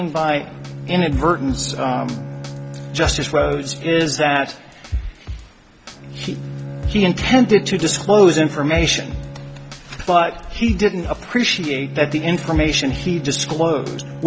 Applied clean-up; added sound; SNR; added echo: none; Bowed string instrument + Drum kit; 9 dB; none.